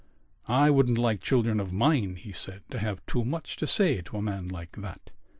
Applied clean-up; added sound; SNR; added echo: none; none; none; none.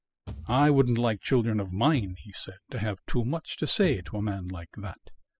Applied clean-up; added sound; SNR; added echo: classical method spectral subtraction.